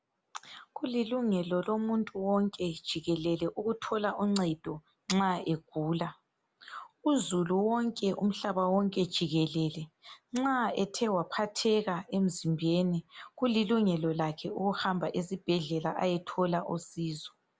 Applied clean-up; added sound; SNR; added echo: none; none; none; none.